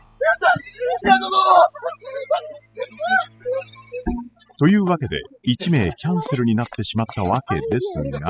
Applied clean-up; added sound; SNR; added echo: classical method spectral subtraction.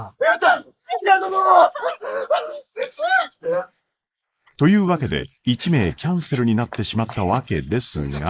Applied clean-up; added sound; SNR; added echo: neural mask model Resemble Enhance denoiser.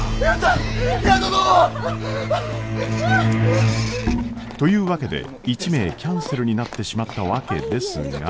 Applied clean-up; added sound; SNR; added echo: none; Bowed string instrument; 8 dB; none.